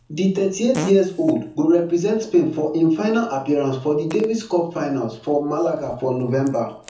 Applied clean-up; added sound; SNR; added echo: none; Fart; 18 dB; reverberation time 0.6 s.